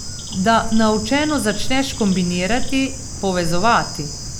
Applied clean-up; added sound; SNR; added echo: none; Bird / Insect; 5 dB; none.